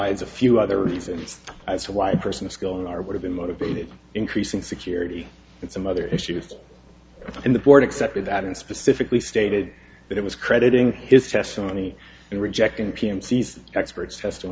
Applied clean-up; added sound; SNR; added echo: none; none; none; none.